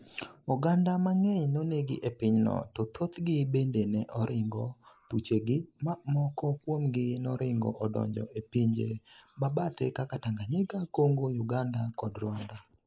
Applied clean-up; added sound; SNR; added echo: neural mask model Resemble Enhance denoiser.